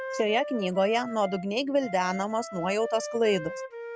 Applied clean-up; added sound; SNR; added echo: none; Wind instrument, woodwind instrument; 11 dB; none.